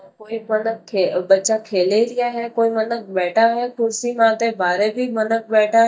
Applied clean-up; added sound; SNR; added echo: neural mask model DeepFilterNet 3.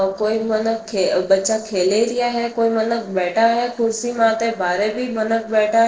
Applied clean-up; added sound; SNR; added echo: neural separator model SepFormer DNS4.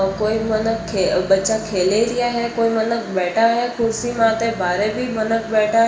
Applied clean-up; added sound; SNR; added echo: none; Growling; 17 dB; reverberation time 1.0 s.